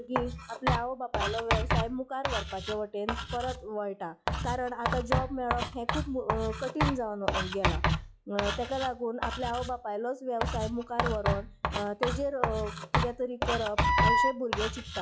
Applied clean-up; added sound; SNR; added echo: classical method log-MMSE.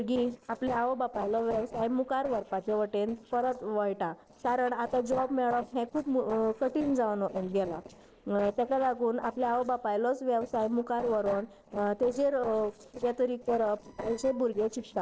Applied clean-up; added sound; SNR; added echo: neural separator model SepFormer DNS4.